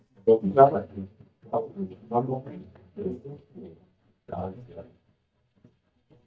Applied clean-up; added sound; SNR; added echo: neural mask model DeepFilterNet 3.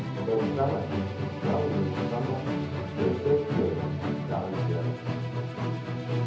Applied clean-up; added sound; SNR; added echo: none; Musical instrument; -2 dB; reverberation time 0.7 s.